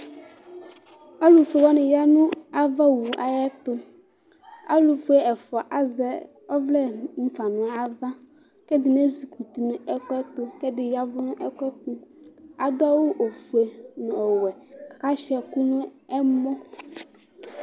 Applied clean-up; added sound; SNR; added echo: none; none; none; none.